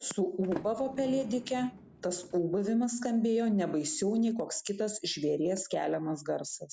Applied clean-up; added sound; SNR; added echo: none; Sliding door; 15 dB; none.